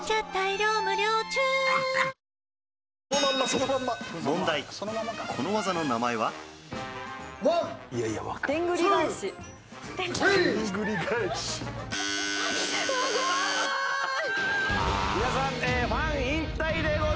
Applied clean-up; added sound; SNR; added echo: none; none; none; none.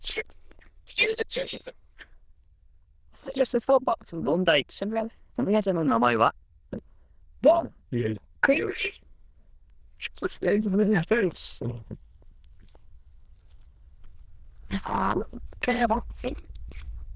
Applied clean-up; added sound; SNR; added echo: neural diffusion model UNIVERSE++.